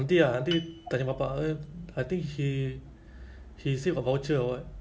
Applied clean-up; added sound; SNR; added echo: none; Piano; 15 dB; none.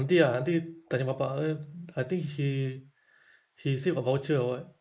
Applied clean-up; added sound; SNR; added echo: neural mask model Resemble Enhance denoiser.